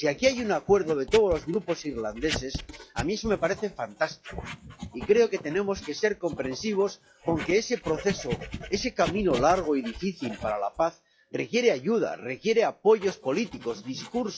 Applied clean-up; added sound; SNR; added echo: classical method log-MMSE.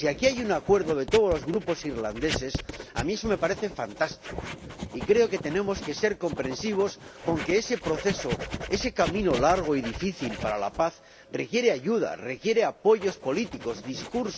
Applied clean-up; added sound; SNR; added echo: none; Writing; 11 dB; none.